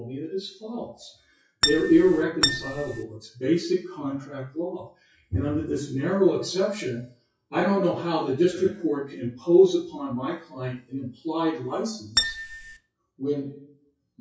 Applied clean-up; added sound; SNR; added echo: classical method WPE with log-MMSE.